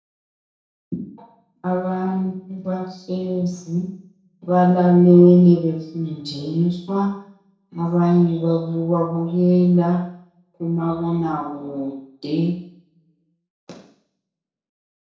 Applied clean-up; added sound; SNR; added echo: none; none; none; reverberation time 0.6 s.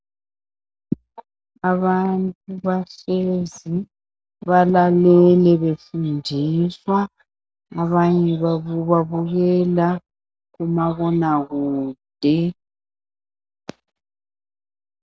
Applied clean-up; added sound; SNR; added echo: none; none; none; none.